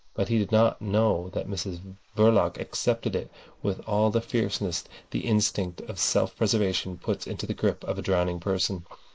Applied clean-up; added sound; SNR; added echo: neural mask model Resemble Enhance denoiser.